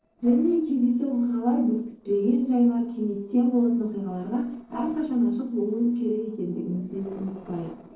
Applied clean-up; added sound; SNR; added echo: neural separator model SepFormer DNS4.